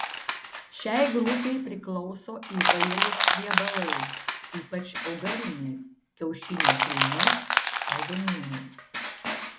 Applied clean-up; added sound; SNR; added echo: none; Crushing; -4 dB; none.